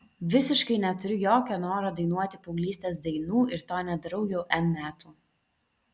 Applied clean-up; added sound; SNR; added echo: none; none; none; none.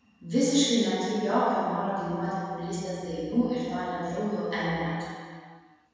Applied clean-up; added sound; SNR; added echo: none; none; none; reverberation time 1.9 s.